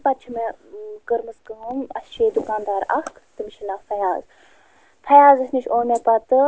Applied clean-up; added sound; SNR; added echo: none; none; none; none.